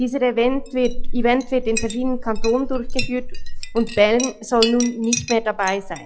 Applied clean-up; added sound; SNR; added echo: classical method log-MMSE.